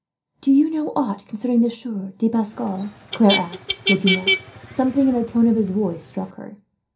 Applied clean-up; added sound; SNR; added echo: none; Motor vehicle (road); 5 dB; reverberation time 0.3 s.